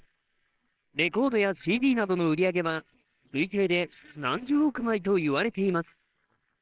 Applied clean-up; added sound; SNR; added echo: neural separator model SepFormer WHAMR!.